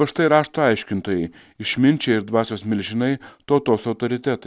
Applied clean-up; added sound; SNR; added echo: none; none; none; none.